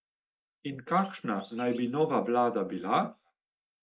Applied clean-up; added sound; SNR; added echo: neural mask model Resemble Enhance denoiser.